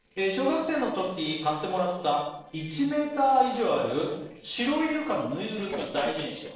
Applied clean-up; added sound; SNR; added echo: neural separator model SepFormer DNS4.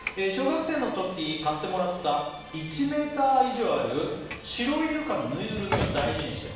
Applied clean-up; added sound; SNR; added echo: none; Sliding door / Train; 11 dB; reverberation time 0.9 s.